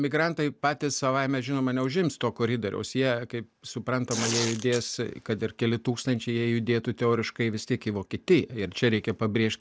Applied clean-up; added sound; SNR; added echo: none; Tearing; 5 dB; none.